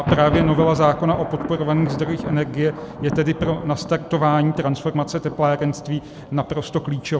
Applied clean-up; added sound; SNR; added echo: none; Thunder; 9 dB; none.